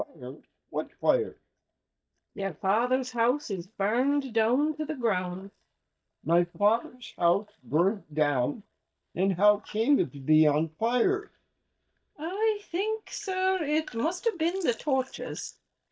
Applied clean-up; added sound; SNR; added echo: neural mask model DeepFilterNet 3.